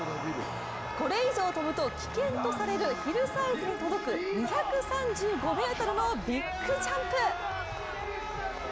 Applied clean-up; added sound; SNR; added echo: none; none; none; none.